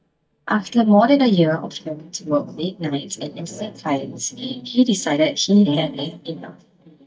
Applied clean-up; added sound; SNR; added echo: neural mask model DeepFilterNet 3.